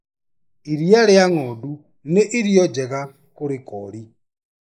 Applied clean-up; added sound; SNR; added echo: neural mask model Resemble Enhance denoiser.